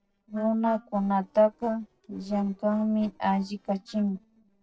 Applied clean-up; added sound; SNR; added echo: neural separator model SepFormer DNS4.